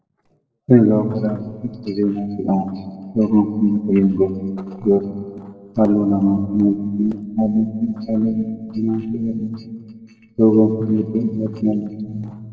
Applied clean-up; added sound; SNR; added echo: neural separator model SepFormer DNS4.